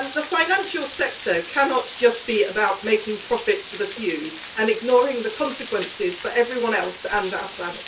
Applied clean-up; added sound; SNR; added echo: none; Water; 15 dB; reverberation time 0.2 s.